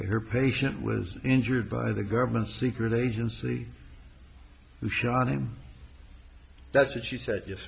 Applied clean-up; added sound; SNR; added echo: none; none; none; none.